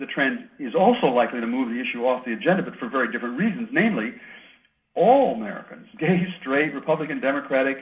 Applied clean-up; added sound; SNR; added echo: none; none; none; reverberation time 0.5 s.